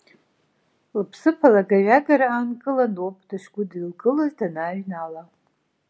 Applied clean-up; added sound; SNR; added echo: none; none; none; none.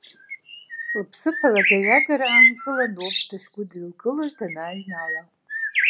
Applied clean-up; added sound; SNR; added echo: none; Bird; -3 dB; none.